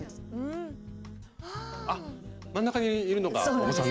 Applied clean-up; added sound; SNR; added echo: none; none; none; none.